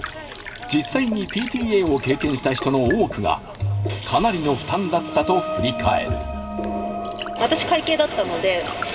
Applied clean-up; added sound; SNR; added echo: none; Liquid; 16 dB; reverberation time 1.8 s.